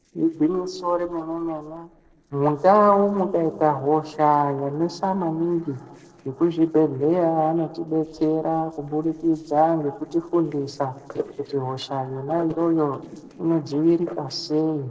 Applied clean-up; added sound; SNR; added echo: neural separator model SepFormer DNS4.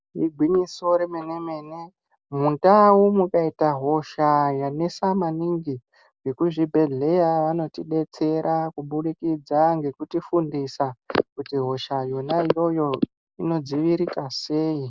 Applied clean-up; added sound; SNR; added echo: none; none; none; none.